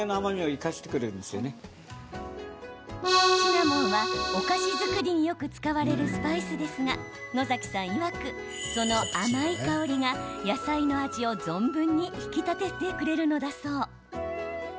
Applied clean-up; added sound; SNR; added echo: none; Accordion; -4 dB; none.